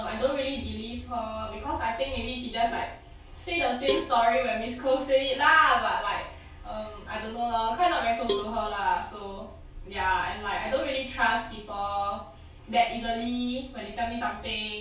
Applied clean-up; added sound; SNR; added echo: none; Cowbell; 8 dB; reverberation time 0.3 s.